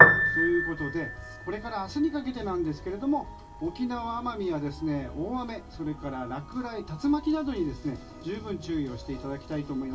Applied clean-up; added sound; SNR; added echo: none; Piano; 0 dB; reverberation time 0.2 s.